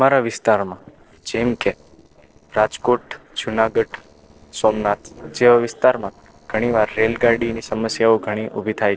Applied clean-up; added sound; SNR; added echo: neural separator model SepFormer DNS4.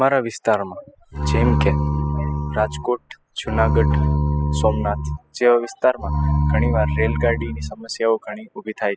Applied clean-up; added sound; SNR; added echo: classical method spectral subtraction.